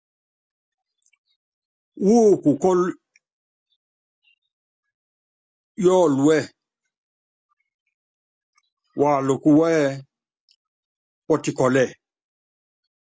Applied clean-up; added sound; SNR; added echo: none; none; none; none.